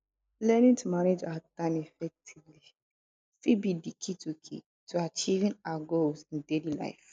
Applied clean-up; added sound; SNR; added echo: neural mask model Resemble Enhance denoiser.